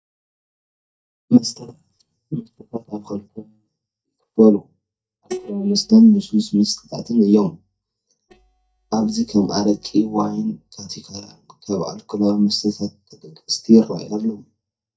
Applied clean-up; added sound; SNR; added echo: neural mask model DeepFilterNet 3.